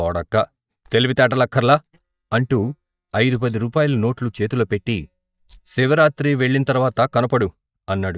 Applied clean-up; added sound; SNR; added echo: neural mask model DeepFilterNet 3.